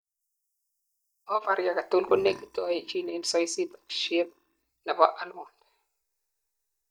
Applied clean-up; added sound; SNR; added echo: neural mask model DeepFilterNet 3.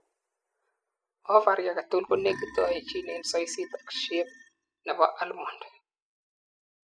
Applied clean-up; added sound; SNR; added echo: classical method spectral subtraction.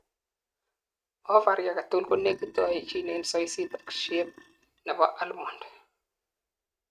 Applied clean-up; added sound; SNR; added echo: neural mask model RNNoise.